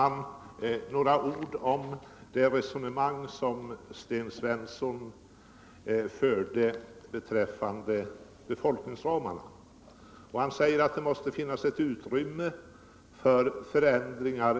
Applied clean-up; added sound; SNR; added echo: none; none; none; none.